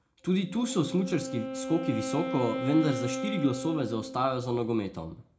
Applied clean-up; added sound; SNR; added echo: none; Wind instrument, woodwind instrument; 7 dB; reverberation time 0.4 s.